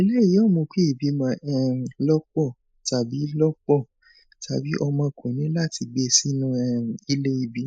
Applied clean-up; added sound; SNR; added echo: neural mask model Resemble Enhance denoiser.